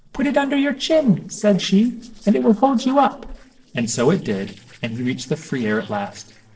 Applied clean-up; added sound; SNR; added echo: neural separator model SepFormer DNS4.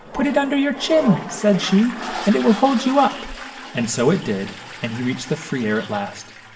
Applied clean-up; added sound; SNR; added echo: none; Toilet flush; 12 dB; reverberation time 2.0 s.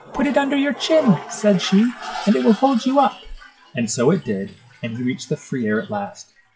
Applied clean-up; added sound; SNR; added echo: classical method WPE with log-MMSE.